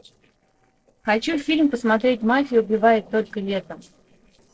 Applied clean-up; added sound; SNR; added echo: neural separator model SepFormer DNS4.